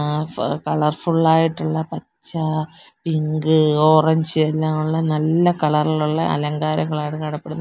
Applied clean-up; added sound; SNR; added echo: none; none; none; none.